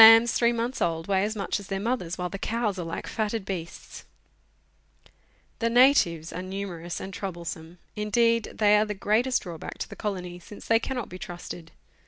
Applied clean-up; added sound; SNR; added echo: none; none; none; none.